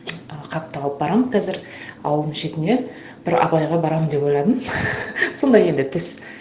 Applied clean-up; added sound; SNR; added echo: none; none; none; none.